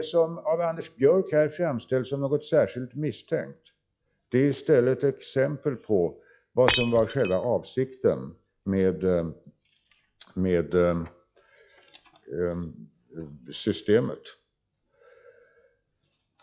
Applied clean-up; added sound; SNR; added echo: classical method log-MMSE.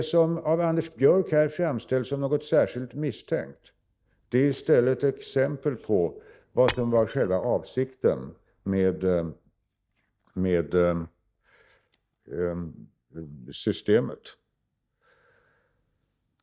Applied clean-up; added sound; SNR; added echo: neural mask model DeepFilterNet 3.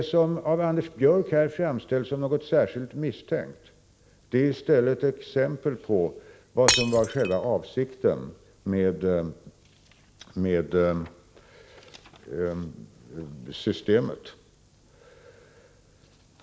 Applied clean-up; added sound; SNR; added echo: none; Shatter; 1 dB; none.